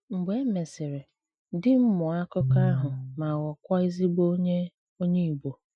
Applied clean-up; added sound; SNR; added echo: classical method Wiener filter.